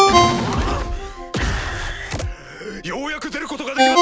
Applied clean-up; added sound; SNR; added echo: none; Ringtone; -3 dB; none.